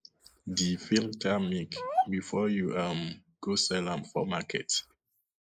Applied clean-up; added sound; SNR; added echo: neural mask model Resemble Enhance denoiser.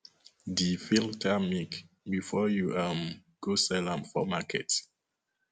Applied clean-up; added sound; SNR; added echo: none; none; none; none.